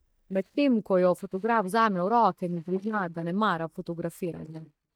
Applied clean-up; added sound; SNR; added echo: neural mask model DeepFilterNet 3.